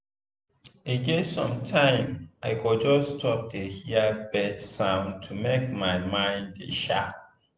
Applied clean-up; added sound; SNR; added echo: none; none; none; none.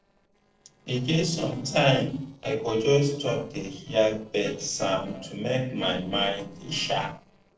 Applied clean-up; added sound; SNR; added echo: neural separator model SepFormer DNS4.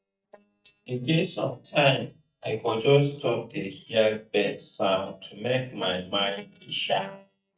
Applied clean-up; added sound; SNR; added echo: neural mask model DeepFilterNet 3.